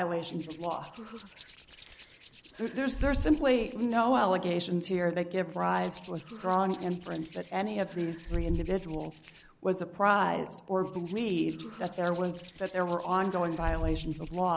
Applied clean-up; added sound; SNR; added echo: none; Hands; 10 dB; none.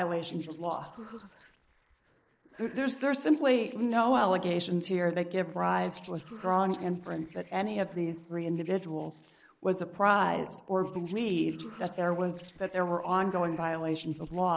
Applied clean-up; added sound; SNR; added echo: neural mask model Resemble Enhance denoiser.